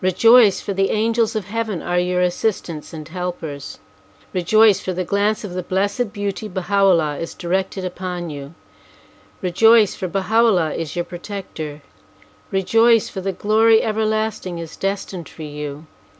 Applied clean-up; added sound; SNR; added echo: none; none; none; none.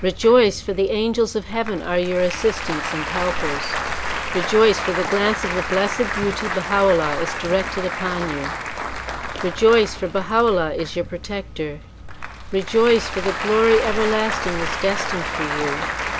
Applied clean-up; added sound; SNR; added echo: none; Applause; 6 dB; none.